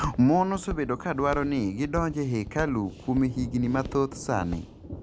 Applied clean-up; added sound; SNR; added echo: none; Walk, footsteps + Thunder; 12 dB; none.